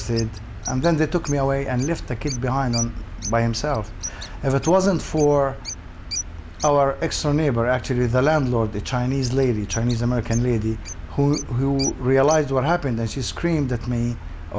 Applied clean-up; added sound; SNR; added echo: none; Bird; 15 dB; none.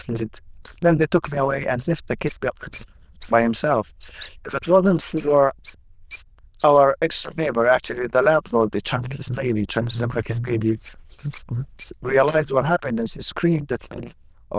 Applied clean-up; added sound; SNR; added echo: neural diffusion model UNIVERSE++.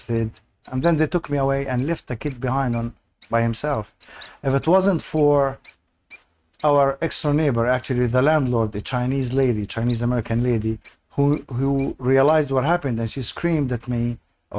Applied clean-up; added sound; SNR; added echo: neural mask model RNNoise.